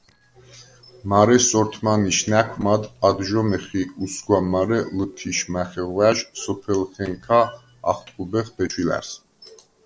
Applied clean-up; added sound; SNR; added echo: neural separator model SepFormer DNS4.